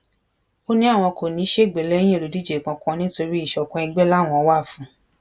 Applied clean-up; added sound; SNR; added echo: none; none; none; none.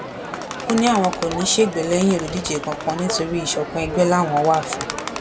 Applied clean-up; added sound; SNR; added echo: none; Crowd; 8 dB; none.